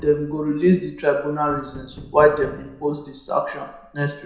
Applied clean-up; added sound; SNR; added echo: none; Tap; 20 dB; reverberation time 0.5 s.